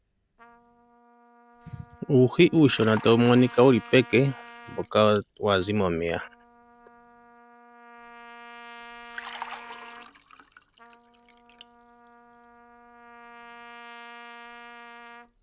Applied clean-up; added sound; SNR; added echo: none; Liquid + Trumpet; 19 dB; none.